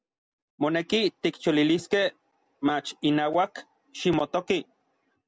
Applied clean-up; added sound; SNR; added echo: none; none; none; none.